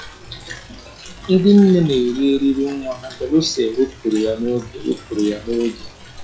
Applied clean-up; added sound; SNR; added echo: classical method log-MMSE.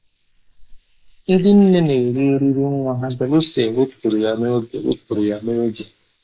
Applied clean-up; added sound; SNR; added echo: neural mask model Resemble Enhance denoiser.